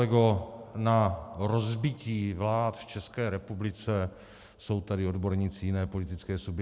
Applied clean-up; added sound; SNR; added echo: none; none; none; none.